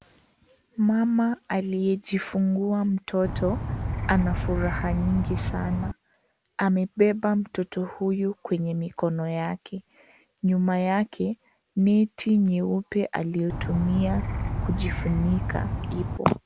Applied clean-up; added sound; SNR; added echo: none; Insect; 2 dB; none.